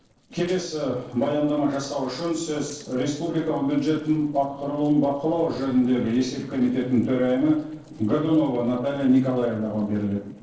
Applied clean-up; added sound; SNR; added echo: neural separator model SepFormer DNS4.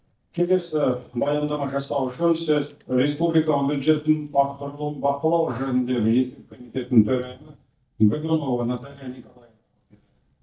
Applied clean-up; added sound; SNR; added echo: neural mask model DeepFilterNet 3.